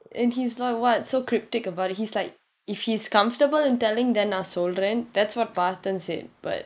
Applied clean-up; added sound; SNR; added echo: neural mask model Resemble Enhance denoiser.